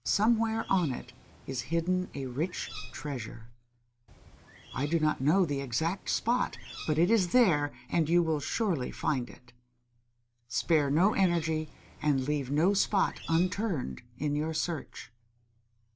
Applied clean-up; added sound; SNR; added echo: none; Bird; 20 dB; none.